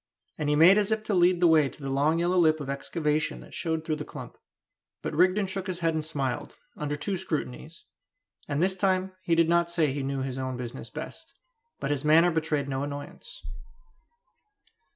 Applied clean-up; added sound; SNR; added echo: none; none; none; none.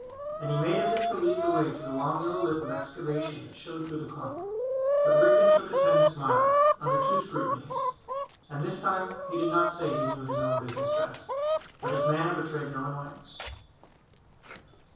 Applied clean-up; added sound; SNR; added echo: none; Chicken, rooster; -4 dB; reverberation time 0.7 s.